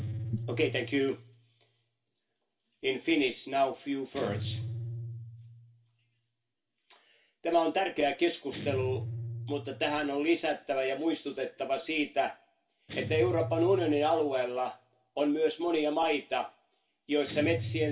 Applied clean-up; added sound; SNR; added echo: none; Guitar; 10 dB; reverberation time 0.2 s.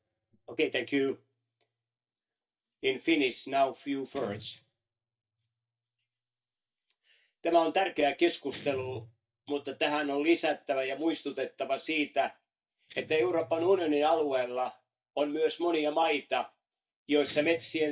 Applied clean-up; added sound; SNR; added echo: neural mask model DeepFilterNet 3.